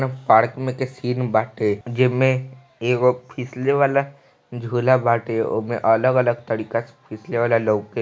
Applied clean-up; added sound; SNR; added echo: none; none; none; none.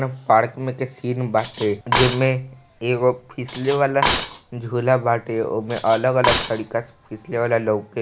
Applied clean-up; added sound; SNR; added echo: none; Cutlery, silverware; 4 dB; none.